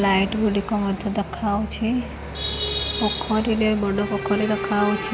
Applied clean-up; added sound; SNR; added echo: none; none; none; none.